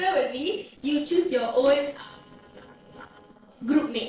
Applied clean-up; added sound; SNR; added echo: neural separator model SepFormer DNS4.